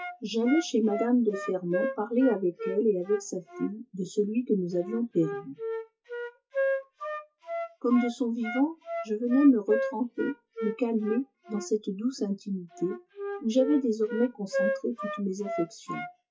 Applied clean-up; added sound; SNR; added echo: classical method WPE with log-MMSE.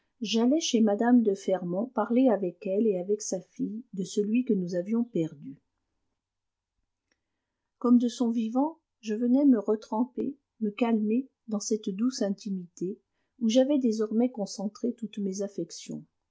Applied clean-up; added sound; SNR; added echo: none; none; none; none.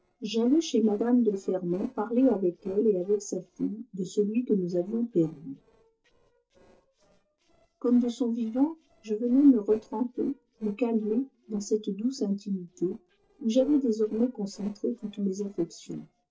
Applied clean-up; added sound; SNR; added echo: neural separator model SepFormer DNS4.